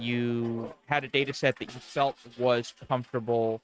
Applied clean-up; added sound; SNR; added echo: neural mask model RNNoise.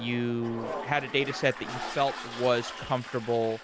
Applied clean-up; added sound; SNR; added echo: none; Toilet flush; 10 dB; none.